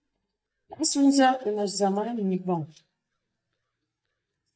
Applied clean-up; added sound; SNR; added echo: neural mask model DeepFilterNet 3.